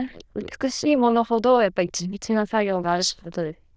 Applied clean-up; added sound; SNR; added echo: neural diffusion model UNIVERSE++.